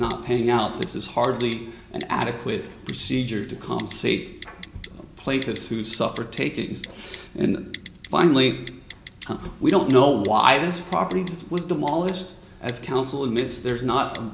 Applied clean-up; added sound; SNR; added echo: none; Typing; 19 dB; reverberation time 0.6 s.